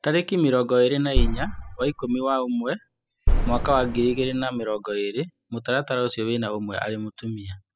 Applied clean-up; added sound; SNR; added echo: classical method spectral subtraction.